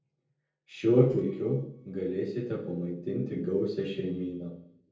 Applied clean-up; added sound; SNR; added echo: neural separator model SepFormer DNS4.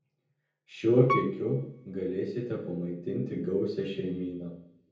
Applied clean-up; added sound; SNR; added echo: none; Piano; 7 dB; reverberation time 0.7 s.